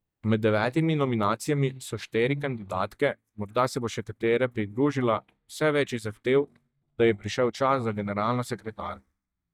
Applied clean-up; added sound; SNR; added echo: neural mask model DeepFilterNet 3.